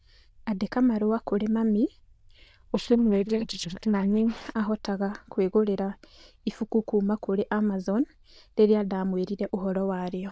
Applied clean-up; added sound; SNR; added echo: neural diffusion model UNIVERSE++.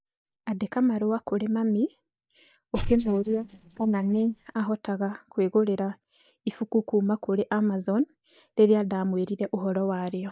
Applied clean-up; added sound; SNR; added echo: neural mask model DeepFilterNet 3.